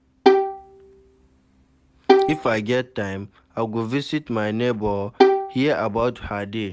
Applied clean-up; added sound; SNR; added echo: none; Bowed string instrument; -4 dB; none.